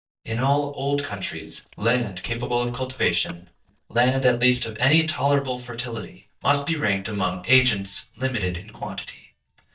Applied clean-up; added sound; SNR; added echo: neural mask model DeepFilterNet 3.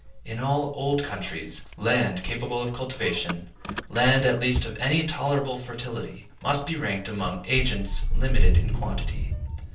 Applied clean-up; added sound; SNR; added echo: none; Engine starting / Motor vehicle (road); 0 dB; reverberation time 0.4 s.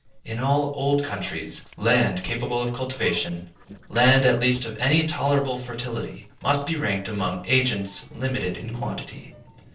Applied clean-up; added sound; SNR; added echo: neural separator model SepFormer DNS4.